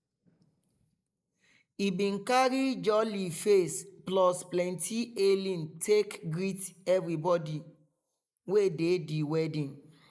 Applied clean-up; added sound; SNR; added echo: neural mask model Resemble Enhance denoiser.